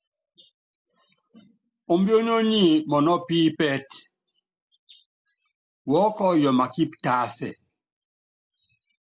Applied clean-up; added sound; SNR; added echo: none; none; none; none.